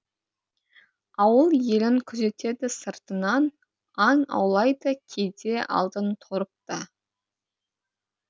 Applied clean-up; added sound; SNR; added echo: none; none; none; none.